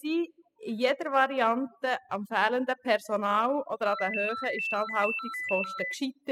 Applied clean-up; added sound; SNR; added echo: classical method spectral subtraction.